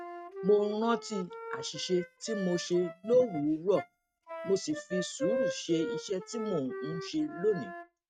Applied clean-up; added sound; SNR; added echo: neural mask model RNNoise.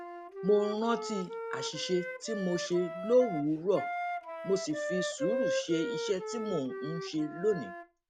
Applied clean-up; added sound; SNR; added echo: none; Wind instrument, woodwind instrument; 5 dB; none.